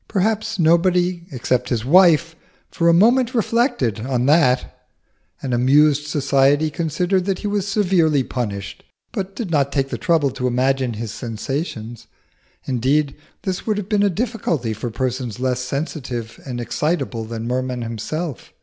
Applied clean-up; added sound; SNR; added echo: none; none; none; none.